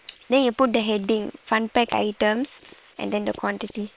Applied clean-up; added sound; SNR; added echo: neural separator model SepFormer WHAM!.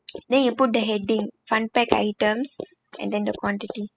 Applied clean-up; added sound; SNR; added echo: classical method spectral subtraction.